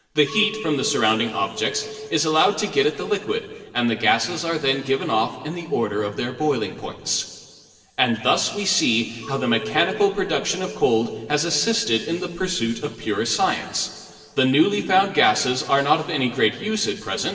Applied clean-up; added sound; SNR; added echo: none; Chink, clink; 17 dB; reverberation time 2.2 s.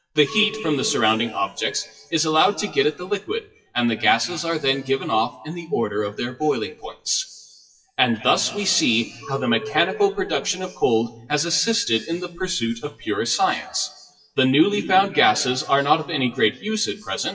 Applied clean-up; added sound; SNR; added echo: classical method WPE with log-MMSE.